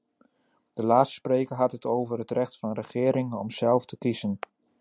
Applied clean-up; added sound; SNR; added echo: none; none; none; none.